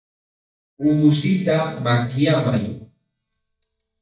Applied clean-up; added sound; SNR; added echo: neural mask model DeepFilterNet 3.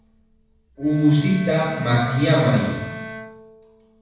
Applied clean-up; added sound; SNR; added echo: none; Bowed string instrument; 15 dB; reverberation time 1.1 s.